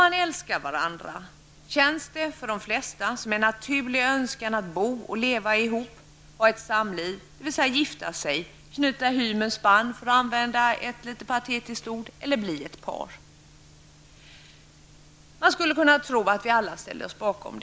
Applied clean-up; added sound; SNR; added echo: none; none; none; none.